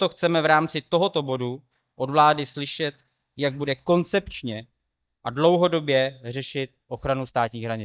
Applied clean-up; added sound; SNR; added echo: neural mask model DeepFilterNet 3.